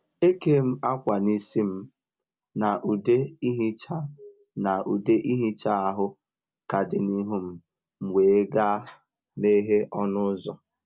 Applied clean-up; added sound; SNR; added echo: none; none; none; none.